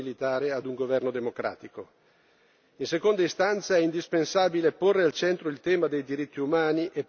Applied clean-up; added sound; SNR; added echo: none; none; none; none.